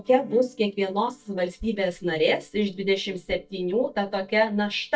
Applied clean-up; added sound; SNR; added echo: neural mask model DeepFilterNet 3.